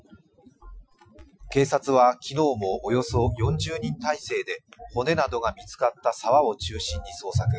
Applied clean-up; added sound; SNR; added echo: classical method Wiener filter.